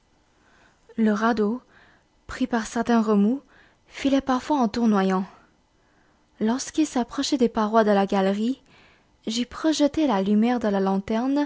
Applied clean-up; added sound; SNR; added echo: none; none; none; none.